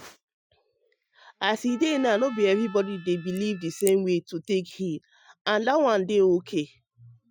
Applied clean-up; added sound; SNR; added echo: classical method Wiener filter.